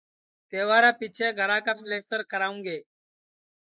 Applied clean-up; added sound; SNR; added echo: neural mask model Resemble Enhance denoiser.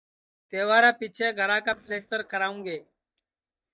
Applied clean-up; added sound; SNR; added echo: neural mask model DeepFilterNet 3.